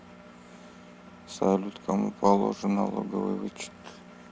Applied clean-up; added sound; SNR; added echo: none; Engine; 20 dB; none.